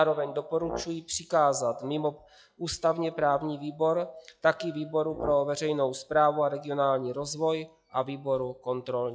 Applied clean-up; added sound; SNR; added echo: classical method log-MMSE.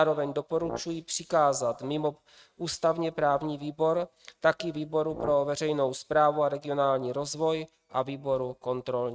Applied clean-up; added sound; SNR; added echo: neural mask model RNNoise.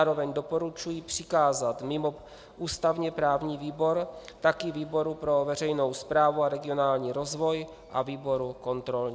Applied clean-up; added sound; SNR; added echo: none; none; none; none.